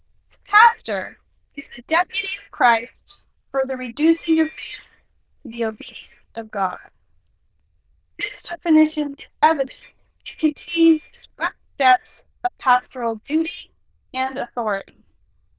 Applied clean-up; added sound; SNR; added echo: neural diffusion model UNIVERSE++.